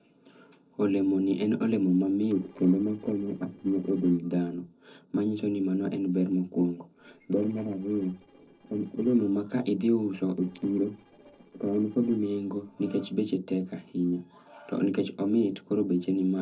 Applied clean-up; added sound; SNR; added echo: neural separator model SepFormer DNS4.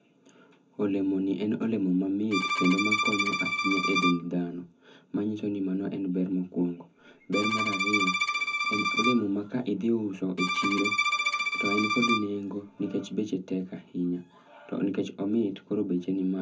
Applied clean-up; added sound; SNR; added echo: none; Bowed string instrument; 0 dB; reverberation time 0.3 s.